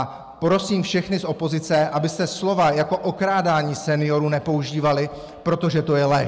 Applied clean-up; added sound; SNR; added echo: none; none; none; none.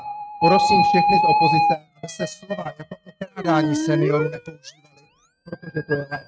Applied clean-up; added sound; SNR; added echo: neural mask model RNNoise.